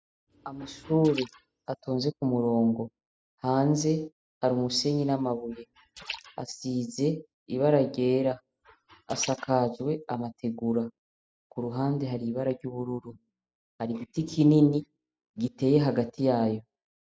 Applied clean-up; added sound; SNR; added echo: classical method spectral subtraction.